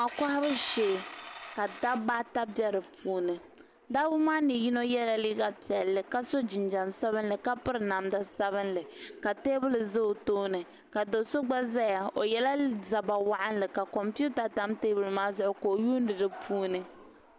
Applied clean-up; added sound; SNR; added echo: none; Tools; 13 dB; none.